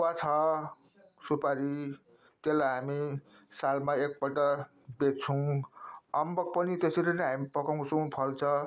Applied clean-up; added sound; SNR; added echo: none; none; none; none.